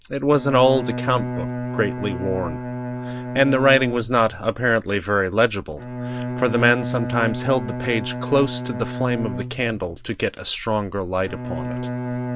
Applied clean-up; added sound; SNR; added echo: none; Bowed string instrument; 7 dB; none.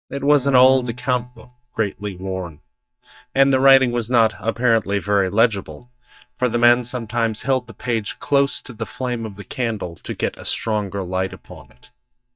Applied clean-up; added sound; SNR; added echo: neural mask model DeepFilterNet 3.